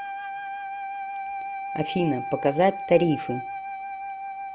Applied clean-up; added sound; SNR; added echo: none; Wind instrument, woodwind instrument; 6 dB; none.